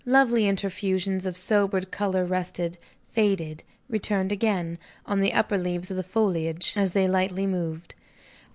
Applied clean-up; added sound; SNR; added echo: none; none; none; none.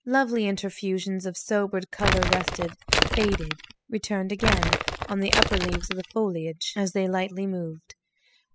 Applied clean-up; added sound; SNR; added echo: classical method spectral subtraction.